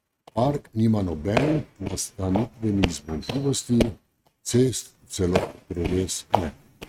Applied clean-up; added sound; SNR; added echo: neural mask model RNNoise.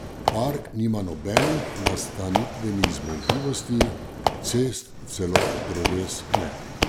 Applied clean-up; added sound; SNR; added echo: none; Squeak / Walk, footsteps; -1 dB; none.